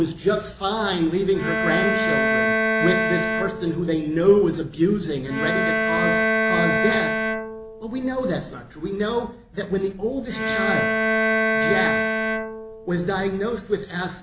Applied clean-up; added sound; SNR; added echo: none; Bowed string instrument; -1 dB; none.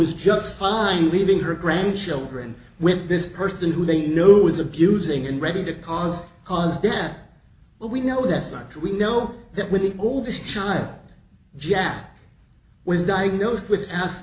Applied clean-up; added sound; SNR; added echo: none; none; none; none.